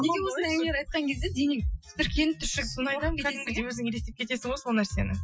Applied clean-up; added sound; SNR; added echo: classical method Wiener filter.